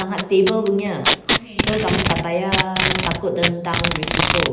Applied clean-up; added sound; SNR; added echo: none; Packing tape, duct tape; 0 dB; reverberation time 0.9 s.